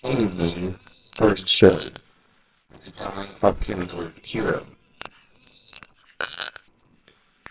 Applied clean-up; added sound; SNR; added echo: neural separator model SepFormer WHAMR!.